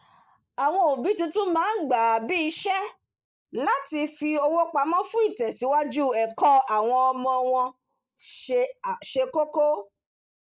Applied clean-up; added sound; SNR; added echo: neural mask model Resemble Enhance denoiser.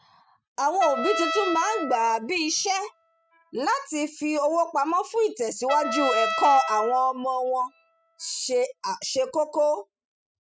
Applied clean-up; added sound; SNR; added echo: classical method spectral subtraction.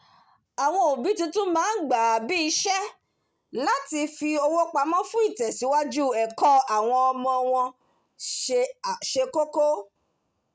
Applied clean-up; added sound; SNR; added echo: none; none; none; none.